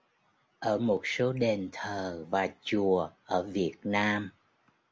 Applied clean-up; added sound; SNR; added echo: none; none; none; none.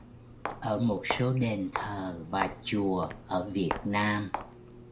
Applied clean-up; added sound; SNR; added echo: none; Walk, footsteps; 8 dB; reverberation time 0.3 s.